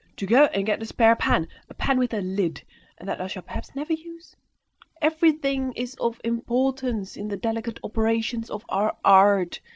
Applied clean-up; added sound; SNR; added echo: none; none; none; none.